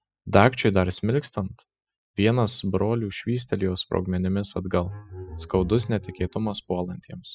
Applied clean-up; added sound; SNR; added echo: classical method spectral subtraction.